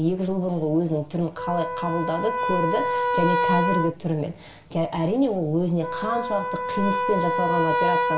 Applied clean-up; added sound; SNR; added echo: none; Wind instrument, woodwind instrument; 2 dB; reverberation time 0.6 s.